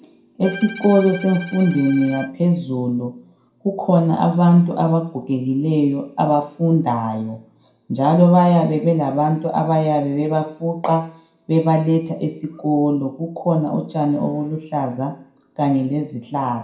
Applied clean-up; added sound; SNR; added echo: none; Bowed string instrument; 17 dB; reverberation time 0.5 s.